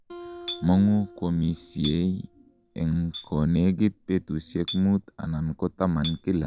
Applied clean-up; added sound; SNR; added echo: none; Chink, clink + Acoustic guitar; 16 dB; none.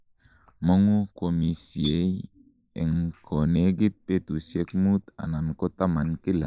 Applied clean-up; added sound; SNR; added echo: neural mask model Resemble Enhance denoiser.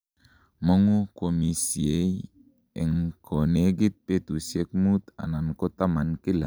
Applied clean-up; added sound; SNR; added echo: none; none; none; none.